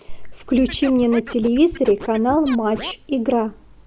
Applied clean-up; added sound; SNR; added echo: none; Scratching (performance technique); 15 dB; none.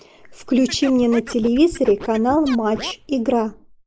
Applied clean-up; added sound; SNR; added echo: neural mask model Resemble Enhance denoiser.